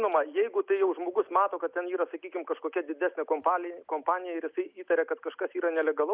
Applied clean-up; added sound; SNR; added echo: none; none; none; none.